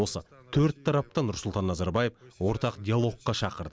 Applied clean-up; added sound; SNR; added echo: none; none; none; none.